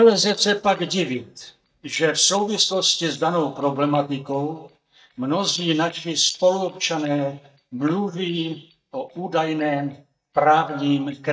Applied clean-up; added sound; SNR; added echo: neural mask model DeepFilterNet 3.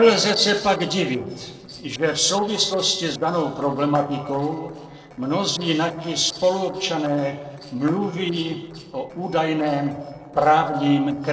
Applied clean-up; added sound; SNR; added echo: neural separator model SepFormer DNS4.